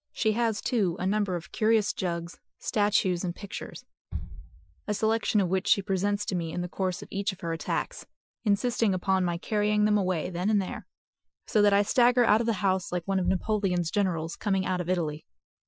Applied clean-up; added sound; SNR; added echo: classical method Wiener filter.